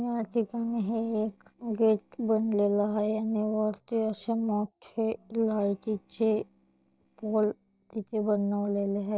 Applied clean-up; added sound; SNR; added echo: neural separator model SepFormer DNS4.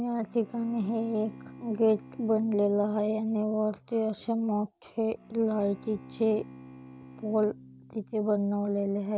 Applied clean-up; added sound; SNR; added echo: none; Bowed string instrument; 19 dB; none.